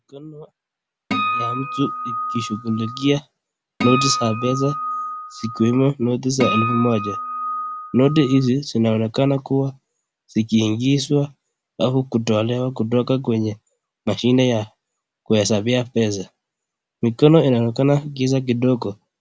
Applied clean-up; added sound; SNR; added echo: none; Acoustic guitar; 5 dB; none.